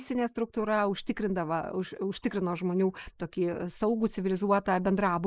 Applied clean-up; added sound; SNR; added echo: neural mask model Resemble Enhance denoiser.